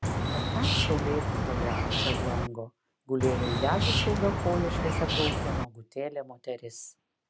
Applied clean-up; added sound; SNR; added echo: none; Bird; -5 dB; none.